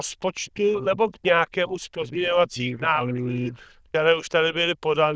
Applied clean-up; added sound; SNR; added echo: neural diffusion model UNIVERSE++.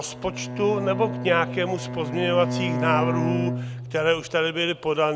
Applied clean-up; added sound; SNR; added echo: none; Bowed string instrument; 4 dB; none.